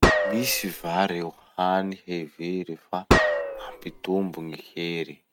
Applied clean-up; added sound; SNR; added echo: none; Gunshot, gunfire; -4 dB; none.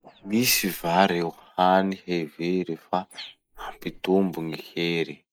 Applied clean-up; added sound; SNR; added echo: neural mask model Resemble Enhance denoiser.